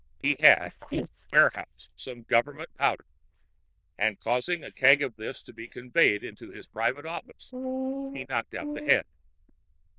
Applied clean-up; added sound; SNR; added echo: neural diffusion model UNIVERSE++.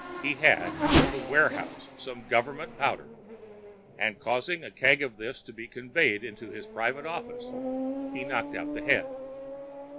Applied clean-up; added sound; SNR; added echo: none; Race car, auto racing / Accelerating, revving, vroom; 4 dB; none.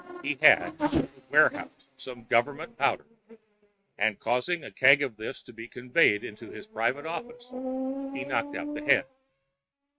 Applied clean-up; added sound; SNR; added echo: neural mask model RNNoise.